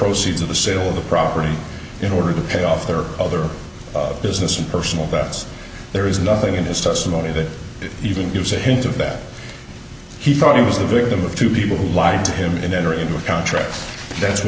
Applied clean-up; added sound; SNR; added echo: none; none; none; none.